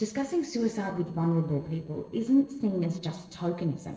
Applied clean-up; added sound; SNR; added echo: neural separator model SepFormer DNS4.